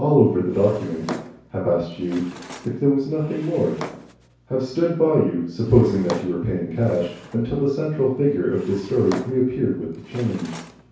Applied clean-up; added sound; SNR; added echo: none; Drawer open or close; 17 dB; reverberation time 0.6 s.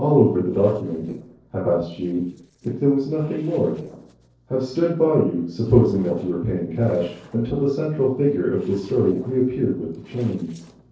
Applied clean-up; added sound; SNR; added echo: neural separator model SepFormer DNS4.